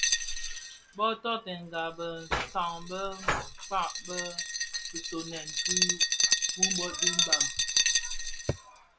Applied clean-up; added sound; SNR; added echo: none; Glass; -5 dB; none.